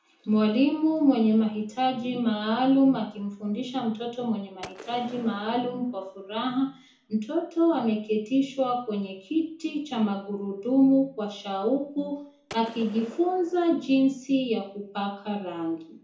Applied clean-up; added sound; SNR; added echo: none; Gunshot, gunfire; 20 dB; reverberation time 0.6 s.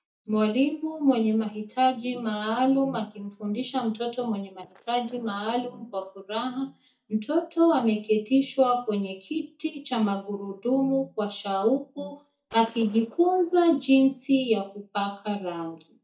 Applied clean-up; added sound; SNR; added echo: neural mask model DeepFilterNet 3.